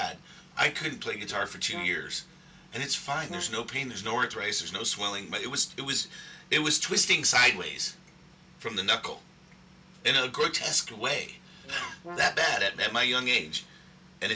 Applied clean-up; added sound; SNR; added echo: none; Brass instrument; 17 dB; none.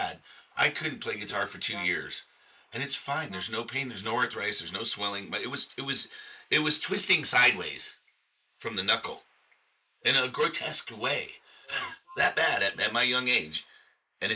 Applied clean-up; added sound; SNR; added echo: neural mask model Resemble Enhance denoiser.